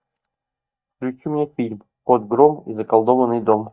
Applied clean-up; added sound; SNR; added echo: neural mask model DeepFilterNet 3.